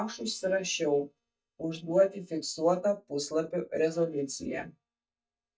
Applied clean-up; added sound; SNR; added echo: neural mask model DeepFilterNet 3.